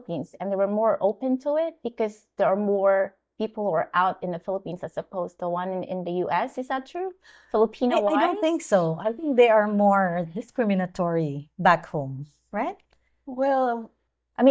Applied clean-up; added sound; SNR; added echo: neural mask model DeepFilterNet 3.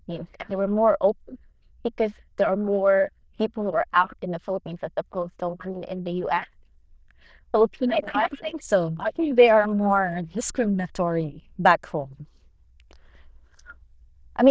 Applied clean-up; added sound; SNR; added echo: neural diffusion model UNIVERSE++.